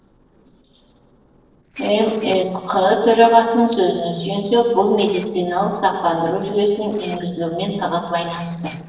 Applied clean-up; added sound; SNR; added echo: neural separator model SepFormer DNS4.